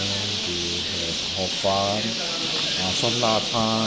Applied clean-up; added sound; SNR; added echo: none; Bird; -1 dB; none.